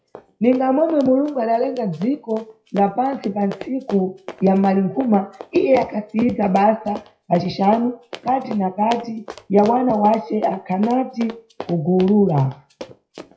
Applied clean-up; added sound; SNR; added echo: classical method WPE with log-MMSE.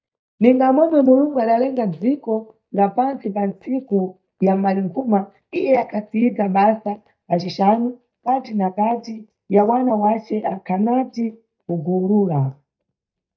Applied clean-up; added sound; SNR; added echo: neural mask model DeepFilterNet 3.